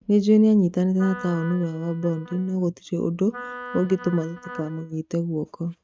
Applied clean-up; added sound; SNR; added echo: neural mask model RNNoise.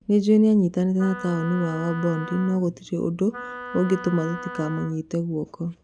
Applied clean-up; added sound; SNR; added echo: none; Wind instrument, woodwind instrument; 13 dB; none.